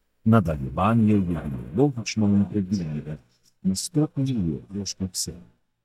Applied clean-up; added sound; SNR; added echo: neural mask model DeepFilterNet 3.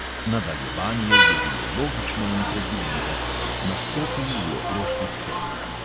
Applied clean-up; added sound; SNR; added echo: none; Vehicle horn, car horn, honking; -5 dB; none.